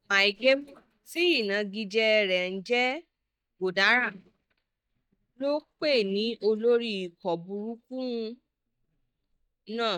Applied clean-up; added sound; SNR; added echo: neural mask model DeepFilterNet 3.